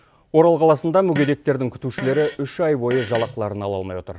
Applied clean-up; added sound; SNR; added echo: none; Fart; 15 dB; none.